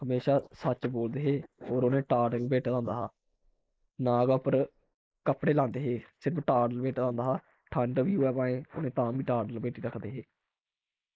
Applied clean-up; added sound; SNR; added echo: neural mask model Resemble Enhance denoiser.